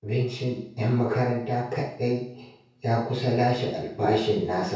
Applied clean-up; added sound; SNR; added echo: none; none; none; reverberation time 0.6 s.